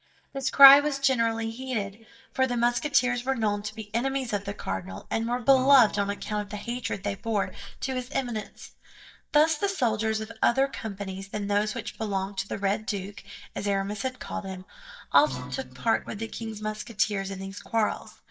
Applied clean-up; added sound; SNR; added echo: neural mask model DeepFilterNet 3.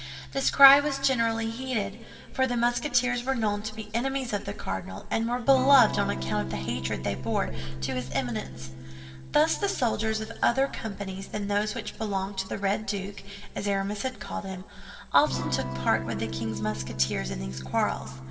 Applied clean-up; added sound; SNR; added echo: none; Electric guitar / Strum; 11 dB; reverberation time 2.6 s.